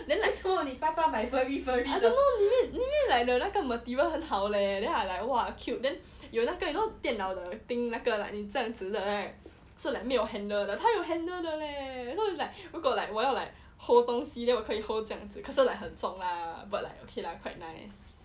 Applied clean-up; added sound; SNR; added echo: none; none; none; none.